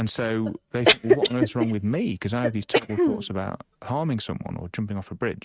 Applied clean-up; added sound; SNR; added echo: neural mask model RNNoise.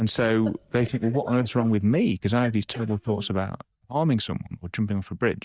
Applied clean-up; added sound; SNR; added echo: neural mask model DeepFilterNet 3.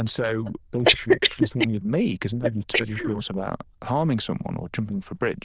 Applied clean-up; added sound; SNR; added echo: neural diffusion model UNIVERSE++.